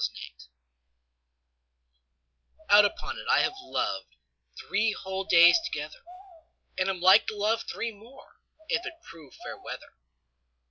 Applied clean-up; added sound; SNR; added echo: none; Bird vocalization, bird call, bird song; 19 dB; none.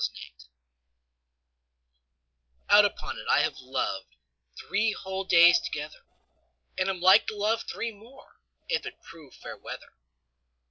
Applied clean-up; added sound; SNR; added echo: neural separator model SepFormer DNS4.